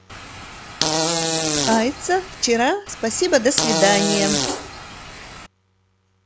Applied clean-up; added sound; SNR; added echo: none; Fart; 1 dB; none.